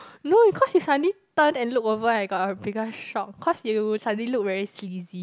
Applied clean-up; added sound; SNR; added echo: none; none; none; none.